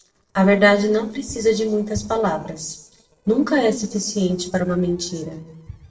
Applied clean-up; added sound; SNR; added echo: neural separator model SepFormer DNS4.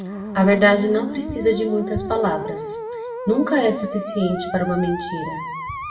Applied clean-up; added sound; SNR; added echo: none; Musical instrument; 9 dB; reverberation time 0.7 s.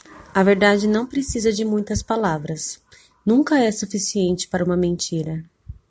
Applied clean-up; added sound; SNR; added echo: none; none; none; none.